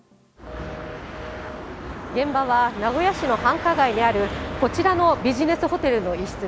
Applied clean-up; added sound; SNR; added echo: none; Telephone; 20 dB; none.